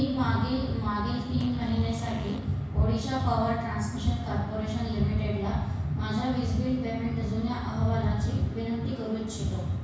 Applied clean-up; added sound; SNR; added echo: none; Fart; 19 dB; reverberation time 1.1 s.